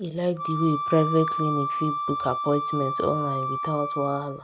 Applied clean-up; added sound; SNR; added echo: none; Wind instrument, woodwind instrument; 3 dB; none.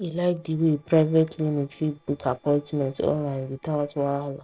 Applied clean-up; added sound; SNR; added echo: neural separator model SepFormer DNS4.